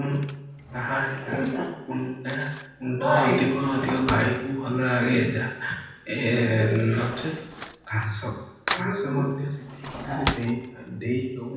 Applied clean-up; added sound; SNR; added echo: none; Cutlery, silverware / Drawer open or close; 11 dB; reverberation time 0.9 s.